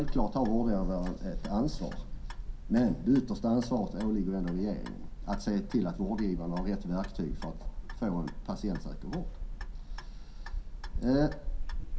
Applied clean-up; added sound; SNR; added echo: none; Clock; 4 dB; reverberation time 0.3 s.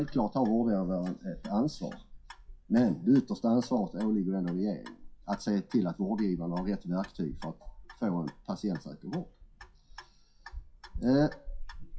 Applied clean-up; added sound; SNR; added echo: classical method WPE with log-MMSE.